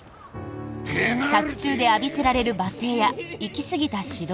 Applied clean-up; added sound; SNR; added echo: none; none; none; none.